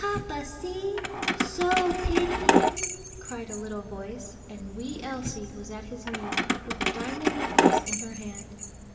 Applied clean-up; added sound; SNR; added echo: none; Keys jangling; -4 dB; reverberation time 2.5 s.